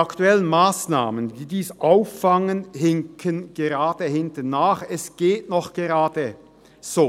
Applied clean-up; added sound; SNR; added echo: none; none; none; none.